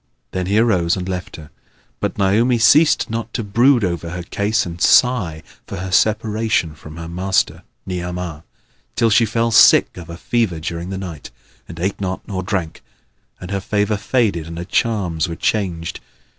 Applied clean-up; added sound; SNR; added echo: none; none; none; none.